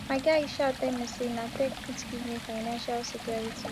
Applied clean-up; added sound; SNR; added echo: none; Stream; 8 dB; none.